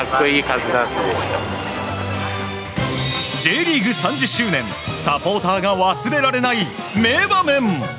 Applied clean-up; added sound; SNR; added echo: none; none; none; none.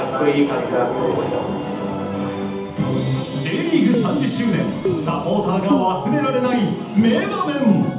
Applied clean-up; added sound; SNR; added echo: none; Keyboard (musical); 7 dB; reverberation time 0.8 s.